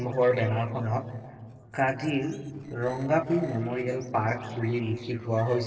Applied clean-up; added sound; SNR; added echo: neural separator model SepFormer DNS4.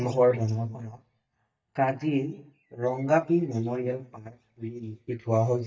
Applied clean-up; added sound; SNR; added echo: neural mask model DeepFilterNet 3.